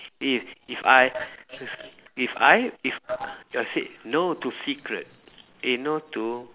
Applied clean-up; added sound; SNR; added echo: none; none; none; none.